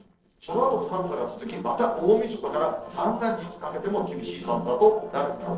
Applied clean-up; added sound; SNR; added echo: neural separator model SepFormer DNS4.